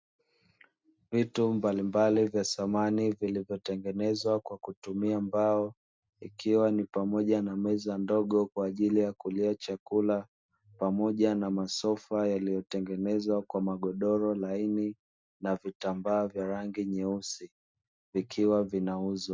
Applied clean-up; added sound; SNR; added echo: none; none; none; none.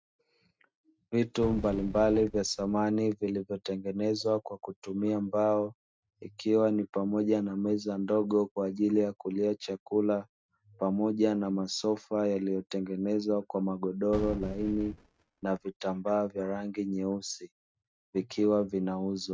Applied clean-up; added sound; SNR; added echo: neural mask model RNNoise.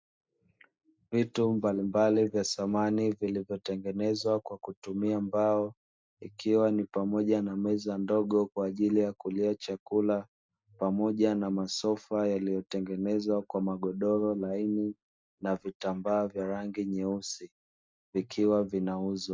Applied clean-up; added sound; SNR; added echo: neural mask model Resemble Enhance denoiser.